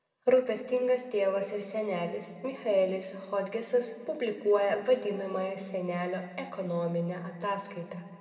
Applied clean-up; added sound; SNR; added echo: none; none; none; reverberation time 1.9 s.